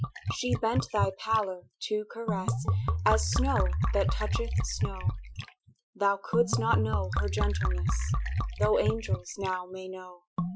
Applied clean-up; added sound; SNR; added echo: classical method Wiener filter.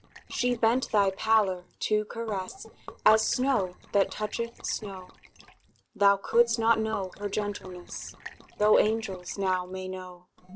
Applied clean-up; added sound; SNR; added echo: neural separator model SepFormer DNS4.